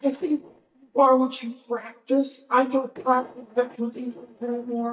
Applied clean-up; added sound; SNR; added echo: neural mask model DeepFilterNet 3.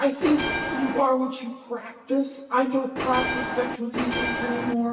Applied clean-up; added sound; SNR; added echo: none; Bell; 2 dB; reverberation time 2.1 s.